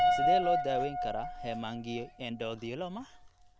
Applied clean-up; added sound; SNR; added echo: none; Piano; -5 dB; none.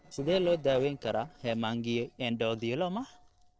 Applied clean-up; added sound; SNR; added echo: neural separator model SepFormer DNS4.